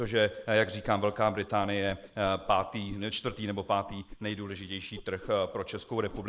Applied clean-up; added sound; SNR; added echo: neural mask model Resemble Enhance denoiser.